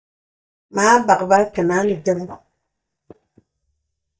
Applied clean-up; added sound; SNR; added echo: neural mask model DeepFilterNet 3.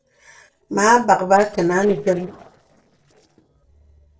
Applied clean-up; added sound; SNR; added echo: neural separator model SepFormer DNS4.